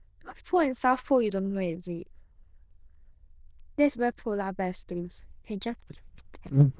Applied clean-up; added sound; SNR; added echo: neural diffusion model UNIVERSE++.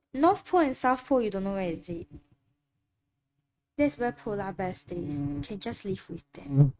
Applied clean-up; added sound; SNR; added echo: neural mask model RNNoise.